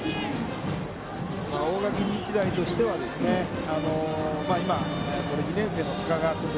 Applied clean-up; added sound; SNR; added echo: none; none; none; none.